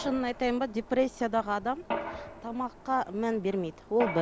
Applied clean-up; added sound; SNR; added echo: none; Mechanisms; 10 dB; none.